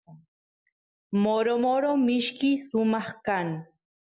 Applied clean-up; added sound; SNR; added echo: none; none; none; none.